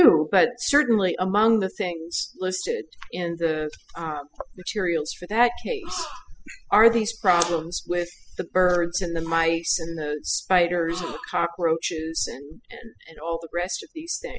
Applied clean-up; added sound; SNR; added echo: classical method spectral subtraction.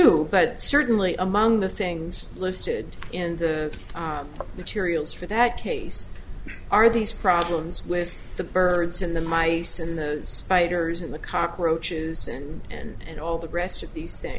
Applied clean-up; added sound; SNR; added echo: none; none; none; none.